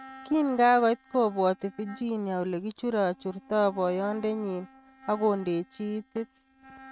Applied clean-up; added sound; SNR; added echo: neural mask model RNNoise.